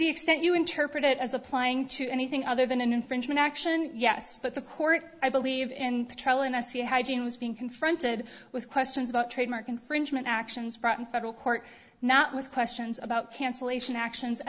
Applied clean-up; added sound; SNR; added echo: none; none; none; none.